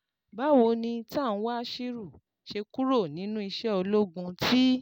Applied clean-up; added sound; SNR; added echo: none; none; none; none.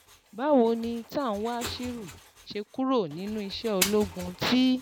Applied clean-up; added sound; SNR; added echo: none; Engine; 12 dB; none.